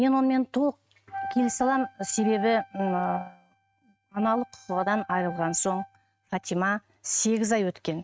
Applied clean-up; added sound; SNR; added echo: neural mask model RNNoise.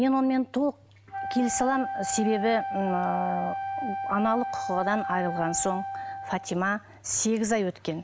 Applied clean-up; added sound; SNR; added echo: none; Wind instrument, woodwind instrument; 6 dB; none.